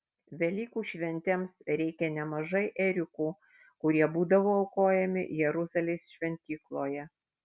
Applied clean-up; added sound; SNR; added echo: none; none; none; none.